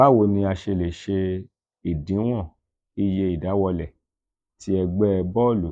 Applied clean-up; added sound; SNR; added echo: neural mask model Resemble Enhance denoiser.